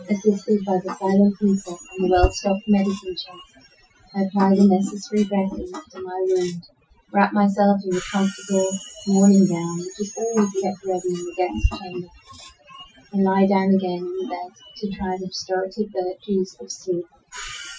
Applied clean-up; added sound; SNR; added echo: classical method Wiener filter.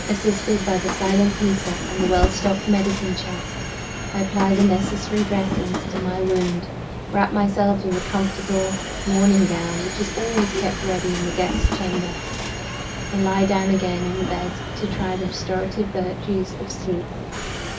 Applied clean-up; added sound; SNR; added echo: none; Subway, metro, underground + Squeak; 5 dB; none.